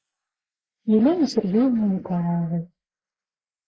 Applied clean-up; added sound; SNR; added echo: neural mask model Resemble Enhance denoiser.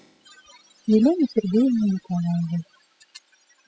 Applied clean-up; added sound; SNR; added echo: classical method spectral subtraction.